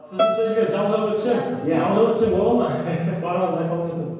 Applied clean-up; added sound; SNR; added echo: none; Bowed string instrument; 8 dB; reverberation time 1.0 s.